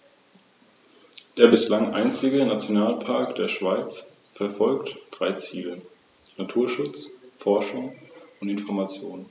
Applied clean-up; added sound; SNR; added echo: none; none; none; none.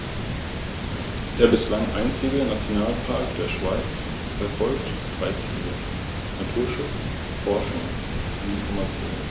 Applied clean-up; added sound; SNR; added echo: none; Water; 1 dB; none.